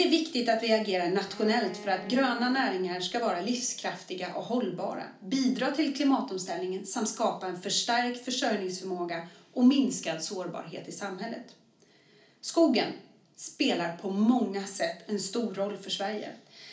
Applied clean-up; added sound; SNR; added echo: none; Bowed string instrument; 17 dB; reverberation time 0.4 s.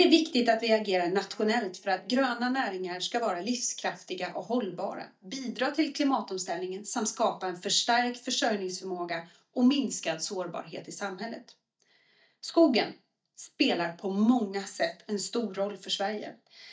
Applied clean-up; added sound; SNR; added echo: neural mask model DeepFilterNet 3.